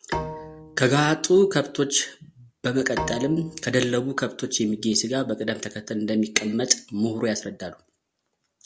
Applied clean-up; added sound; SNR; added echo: none; Bowed string instrument; 13 dB; none.